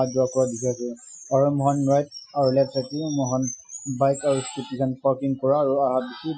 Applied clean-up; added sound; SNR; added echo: classical method Wiener filter.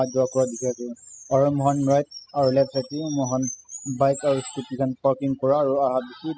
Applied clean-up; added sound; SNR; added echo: classical method spectral subtraction.